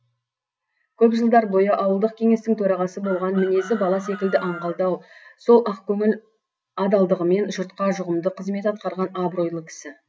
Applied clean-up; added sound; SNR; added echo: none; Chicken, rooster; 16 dB; none.